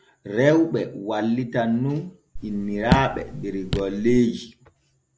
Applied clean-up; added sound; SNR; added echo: none; Raindrop / Drip; 4 dB; none.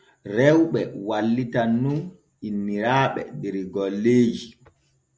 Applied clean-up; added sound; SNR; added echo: none; none; none; none.